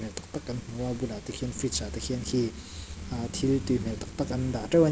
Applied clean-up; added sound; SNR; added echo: none; none; none; none.